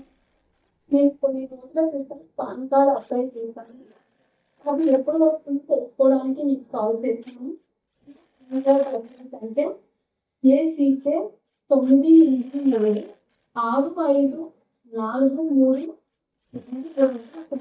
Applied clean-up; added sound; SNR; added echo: neural mask model DeepFilterNet 3.